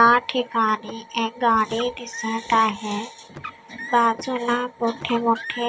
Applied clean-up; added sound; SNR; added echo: none; Car; 17 dB; none.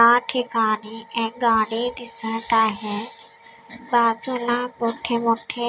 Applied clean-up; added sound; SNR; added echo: none; none; none; none.